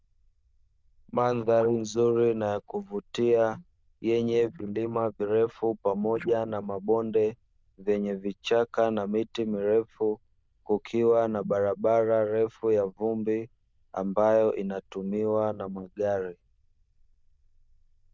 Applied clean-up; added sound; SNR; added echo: neural diffusion model UNIVERSE++.